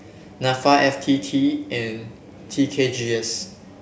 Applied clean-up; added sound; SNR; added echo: none; none; none; none.